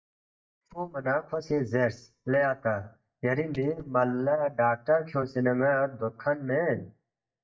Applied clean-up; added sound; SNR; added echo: neural mask model DeepFilterNet 3.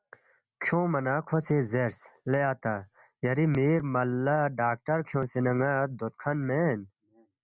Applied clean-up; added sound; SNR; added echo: none; none; none; none.